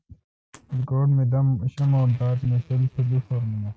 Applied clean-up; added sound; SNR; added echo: neural mask model RNNoise.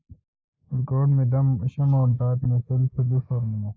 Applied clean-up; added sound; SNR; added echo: neural mask model Resemble Enhance denoiser.